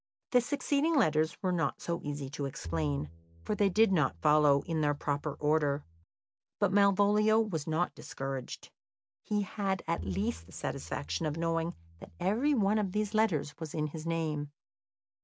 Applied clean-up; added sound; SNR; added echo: none; Bowed string instrument; 16 dB; none.